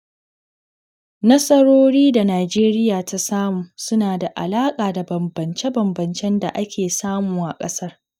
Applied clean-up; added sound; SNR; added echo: neural mask model DeepFilterNet 3.